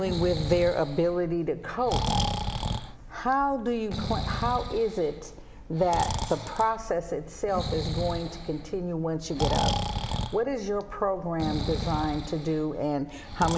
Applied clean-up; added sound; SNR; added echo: none; Breathing; 4 dB; none.